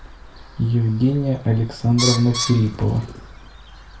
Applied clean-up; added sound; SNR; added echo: none; Bird; 11 dB; reverberation time 0.3 s.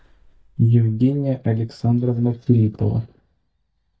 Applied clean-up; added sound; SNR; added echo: neural mask model DeepFilterNet 3.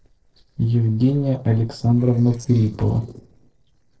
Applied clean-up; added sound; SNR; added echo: neural separator model SepFormer DNS4.